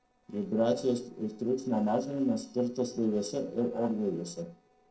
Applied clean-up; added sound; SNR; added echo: neural separator model SepFormer DNS4.